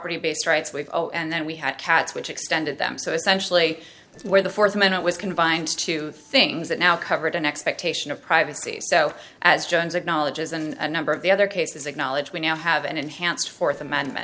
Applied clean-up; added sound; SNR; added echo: neural separator model SepFormer DNS4.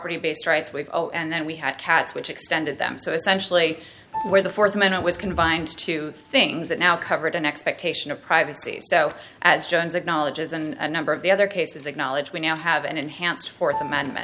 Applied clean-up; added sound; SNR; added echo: none; Piano; 19 dB; none.